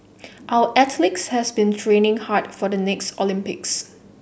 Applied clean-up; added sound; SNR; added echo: none; none; none; none.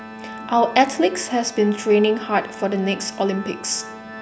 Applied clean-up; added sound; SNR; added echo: none; Organ; 15 dB; none.